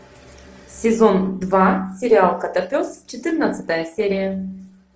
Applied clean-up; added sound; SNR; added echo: none; none; none; none.